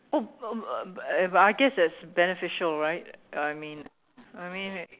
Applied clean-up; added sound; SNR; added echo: none; none; none; none.